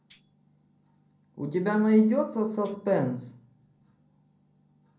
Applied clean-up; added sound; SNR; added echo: none; Tambourine; 20 dB; reverberation time 0.5 s.